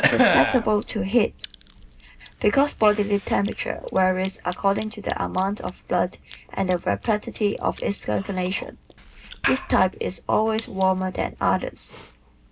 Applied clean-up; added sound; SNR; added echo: none; Chewing, mastication / Cough; 8 dB; reverberation time 0.2 s.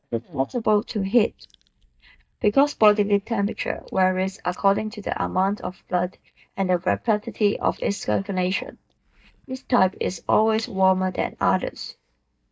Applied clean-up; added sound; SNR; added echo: neural mask model DeepFilterNet 3.